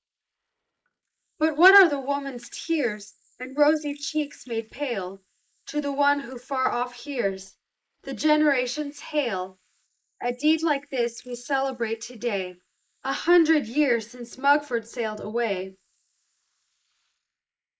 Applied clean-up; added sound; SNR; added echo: neural mask model Resemble Enhance denoiser.